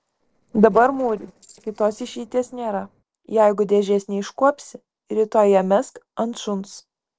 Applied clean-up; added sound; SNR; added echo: neural separator model SepFormer DNS4.